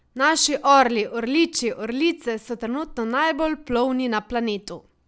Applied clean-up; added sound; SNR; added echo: none; none; none; none.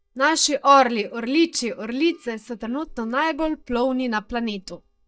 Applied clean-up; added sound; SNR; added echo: neural mask model DeepFilterNet 3.